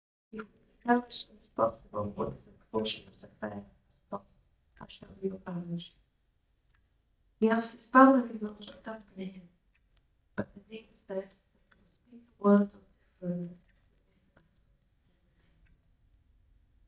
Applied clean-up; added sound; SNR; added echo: neural mask model DeepFilterNet 3.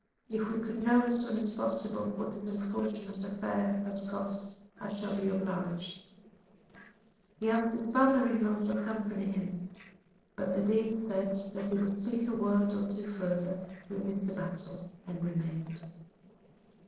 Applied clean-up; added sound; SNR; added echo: neural separator model SepFormer DNS4.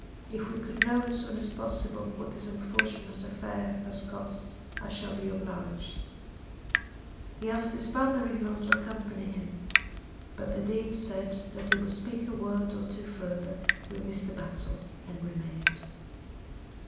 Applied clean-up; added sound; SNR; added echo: none; Drip / Water tap, faucet; 2 dB; reverberation time 1.0 s.